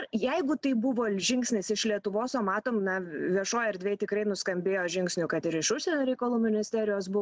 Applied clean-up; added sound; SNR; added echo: none; none; none; none.